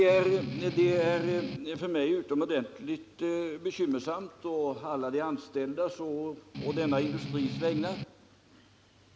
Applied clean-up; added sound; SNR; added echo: none; Strum; 7 dB; none.